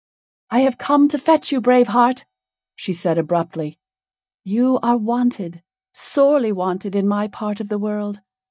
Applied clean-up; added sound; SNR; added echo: neural mask model DeepFilterNet 3.